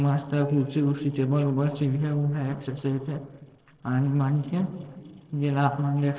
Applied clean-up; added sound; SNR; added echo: neural separator model SepFormer DNS4.